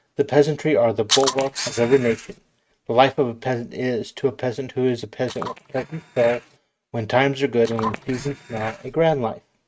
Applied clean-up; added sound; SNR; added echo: neural mask model RNNoise.